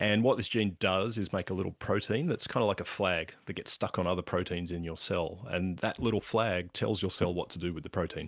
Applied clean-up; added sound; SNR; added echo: none; none; none; none.